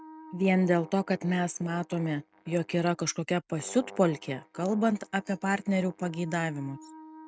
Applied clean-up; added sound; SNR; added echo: neural mask model RNNoise.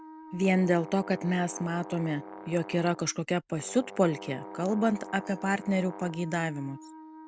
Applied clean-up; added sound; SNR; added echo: none; Brass instrument + Wind instrument, woodwind instrument; 15 dB; none.